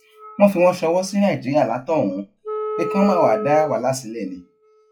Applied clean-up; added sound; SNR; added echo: classical method log-MMSE.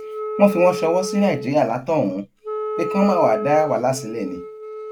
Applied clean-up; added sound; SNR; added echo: none; Wind instrument, woodwind instrument; 8 dB; none.